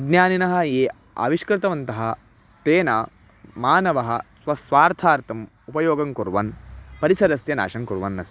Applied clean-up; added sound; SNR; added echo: none; none; none; none.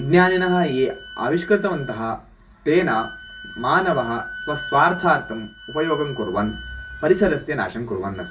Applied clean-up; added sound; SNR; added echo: none; Wind instrument, woodwind instrument; 15 dB; reverberation time 0.2 s.